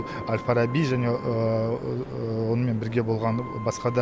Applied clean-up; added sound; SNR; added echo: none; Wind instrument, woodwind instrument; 16 dB; none.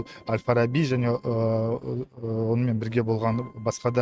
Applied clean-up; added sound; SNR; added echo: neural mask model RNNoise.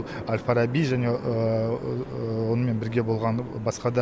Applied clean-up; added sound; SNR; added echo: none; none; none; none.